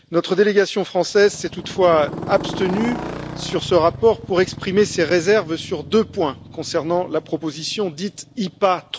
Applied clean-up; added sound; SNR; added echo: none; Motorcycle; 13 dB; none.